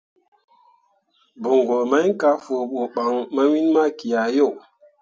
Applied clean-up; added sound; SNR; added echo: none; none; none; none.